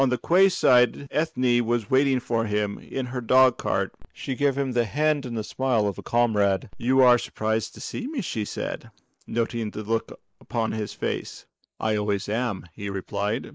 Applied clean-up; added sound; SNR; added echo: neural mask model Resemble Enhance denoiser.